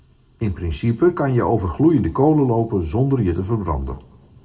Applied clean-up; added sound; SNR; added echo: none; none; none; reverberation time 1.5 s.